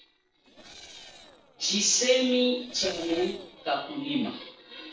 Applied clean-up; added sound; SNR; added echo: neural separator model SepFormer DNS4.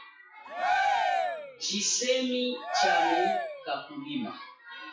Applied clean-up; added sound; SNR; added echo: classical method WPE with log-MMSE.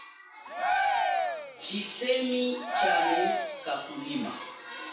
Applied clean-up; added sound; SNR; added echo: none; Cheering; -3 dB; reverberation time 0.6 s.